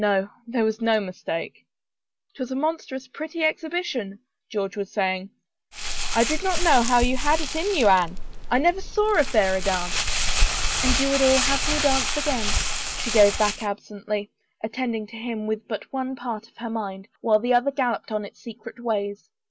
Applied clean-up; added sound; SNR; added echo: none; Crumpling, crinkling; 3 dB; none.